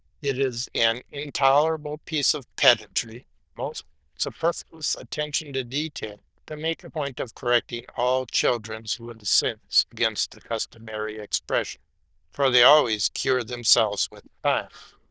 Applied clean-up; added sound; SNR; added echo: neural diffusion model UNIVERSE++.